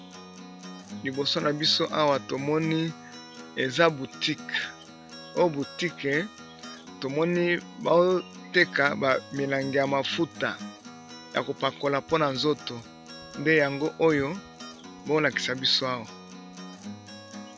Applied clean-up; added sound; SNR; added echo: none; Acoustic guitar; 15 dB; none.